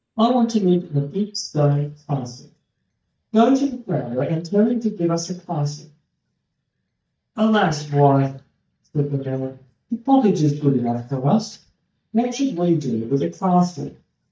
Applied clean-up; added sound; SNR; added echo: neural mask model DeepFilterNet 3.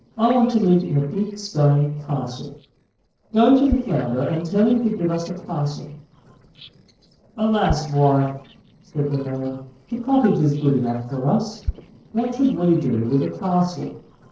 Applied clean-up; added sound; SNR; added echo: neural separator model SepFormer DNS4.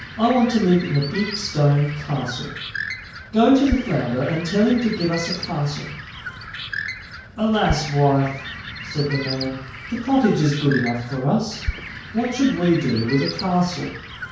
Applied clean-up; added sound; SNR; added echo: none; Bird; 10 dB; reverberation time 0.5 s.